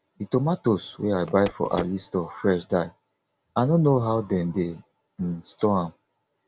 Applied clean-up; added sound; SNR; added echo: none; Telephone; 17 dB; none.